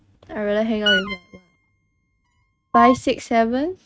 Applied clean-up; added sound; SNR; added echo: neural mask model RNNoise.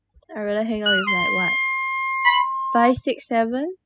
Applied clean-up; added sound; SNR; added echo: classical method spectral subtraction.